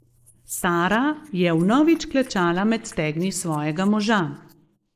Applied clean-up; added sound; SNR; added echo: neural mask model Resemble Enhance denoiser.